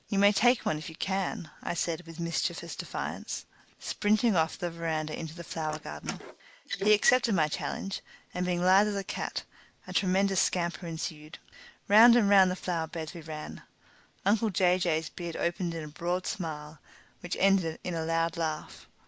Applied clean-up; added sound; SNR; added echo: neural mask model Resemble Enhance denoiser.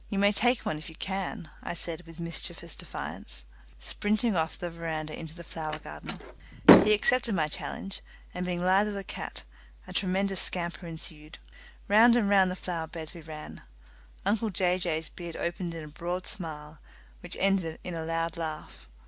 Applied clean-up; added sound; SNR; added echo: none; Slam; -4 dB; none.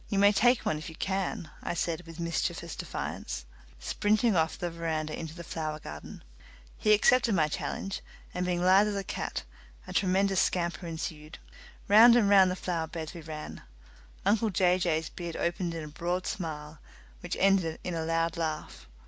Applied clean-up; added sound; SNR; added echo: none; none; none; none.